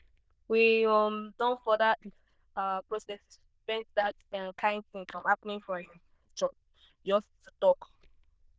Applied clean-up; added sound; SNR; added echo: neural diffusion model UNIVERSE++.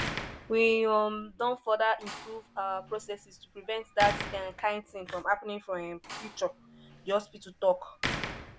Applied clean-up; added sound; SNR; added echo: none; Slam; 10 dB; none.